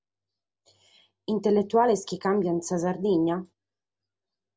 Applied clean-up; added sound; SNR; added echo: none; none; none; none.